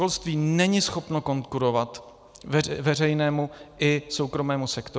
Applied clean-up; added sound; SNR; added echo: none; none; none; none.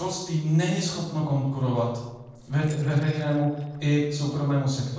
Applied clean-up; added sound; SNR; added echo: neural separator model SepFormer DNS4.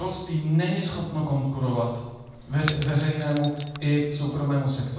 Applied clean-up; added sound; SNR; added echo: none; Shatter / Crushing; 12 dB; reverberation time 1.2 s.